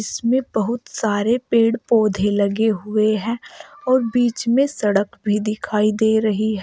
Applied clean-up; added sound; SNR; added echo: none; none; none; none.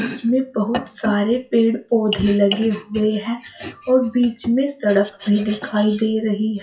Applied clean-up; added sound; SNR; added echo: classical method WPE with log-MMSE.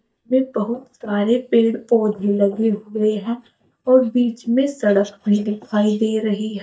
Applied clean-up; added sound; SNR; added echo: neural mask model DeepFilterNet 3.